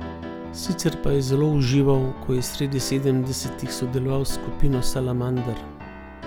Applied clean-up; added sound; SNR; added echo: none; Piano; 12 dB; none.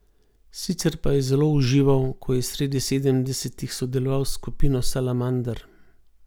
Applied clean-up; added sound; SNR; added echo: none; none; none; none.